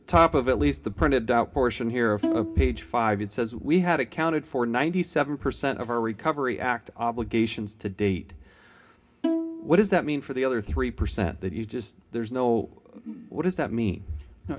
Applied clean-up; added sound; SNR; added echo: none; Bowed string instrument; 6 dB; reverberation time 0.3 s.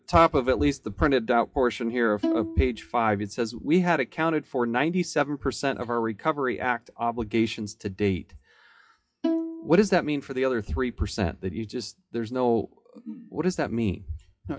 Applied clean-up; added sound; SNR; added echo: classical method WPE with log-MMSE.